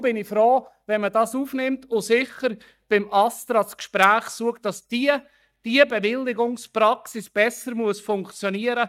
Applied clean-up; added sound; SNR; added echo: neural mask model DeepFilterNet 3.